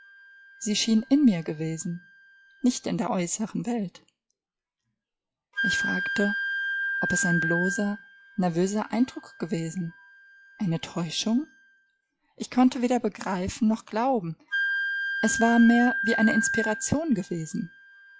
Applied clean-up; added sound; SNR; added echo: classical method log-MMSE.